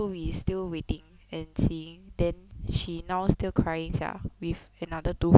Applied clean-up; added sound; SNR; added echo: none; none; none; none.